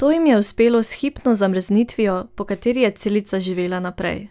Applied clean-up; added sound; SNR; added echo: none; none; none; none.